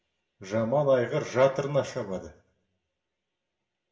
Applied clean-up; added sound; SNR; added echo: none; none; none; reverberation time 0.5 s.